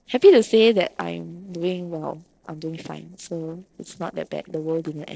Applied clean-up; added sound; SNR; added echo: neural separator model SepFormer DNS4.